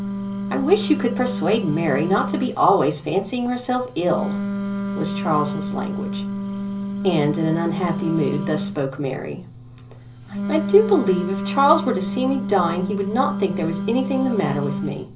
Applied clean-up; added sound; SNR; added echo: none; Wind instrument, woodwind instrument; 5 dB; reverberation time 0.5 s.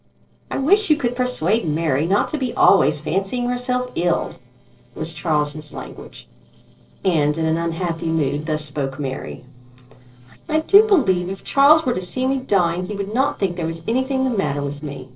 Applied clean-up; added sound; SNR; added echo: neural separator model SepFormer DNS4.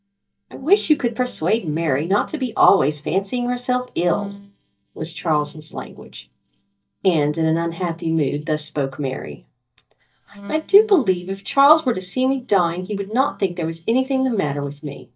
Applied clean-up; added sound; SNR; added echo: neural mask model DeepFilterNet 3.